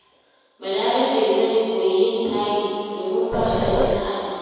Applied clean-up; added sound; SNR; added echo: none; Growling; 2 dB; reverberation time 2.1 s.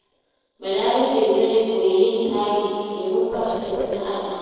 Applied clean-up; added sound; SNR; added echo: neural separator model SepFormer DNS4.